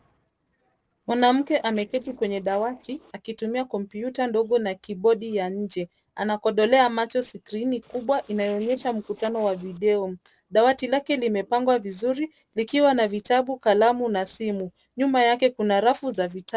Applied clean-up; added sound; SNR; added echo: neural separator model SepFormer DNS4.